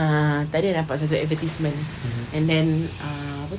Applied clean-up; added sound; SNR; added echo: none; Motorcycle / Traffic noise, roadway noise; 16 dB; none.